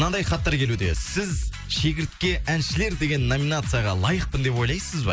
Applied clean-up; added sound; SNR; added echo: none; none; none; none.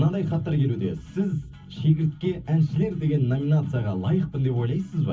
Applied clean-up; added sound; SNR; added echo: none; none; none; reverberation time 0.3 s.